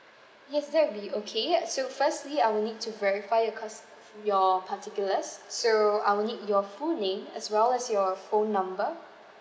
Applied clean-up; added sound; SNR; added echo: none; none; none; none.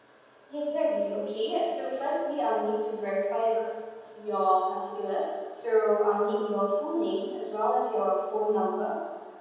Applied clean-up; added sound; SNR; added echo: none; none; none; reverberation time 1.2 s.